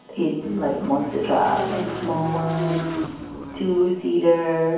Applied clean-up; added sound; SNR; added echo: none; Motorcycle / Engine; 8 dB; reverberation time 1.2 s.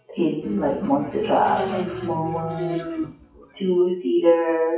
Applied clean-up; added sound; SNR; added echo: classical method WPE with log-MMSE.